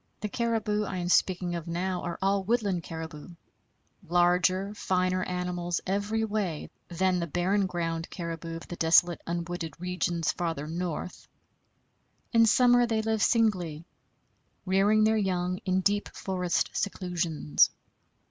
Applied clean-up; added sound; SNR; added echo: none; none; none; none.